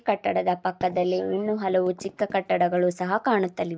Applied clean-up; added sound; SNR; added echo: neural mask model Resemble Enhance denoiser.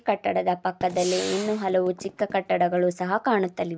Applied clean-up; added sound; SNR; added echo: none; Gunshot, gunfire; 13 dB; none.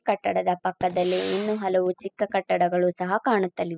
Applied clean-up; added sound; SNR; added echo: classical method spectral subtraction.